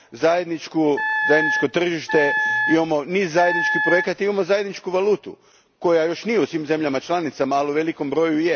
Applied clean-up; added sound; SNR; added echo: none; Wind instrument, woodwind instrument; 2 dB; none.